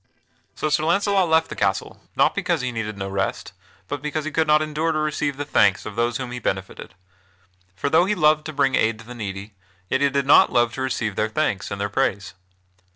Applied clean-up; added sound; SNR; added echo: neural separator model SepFormer DNS4.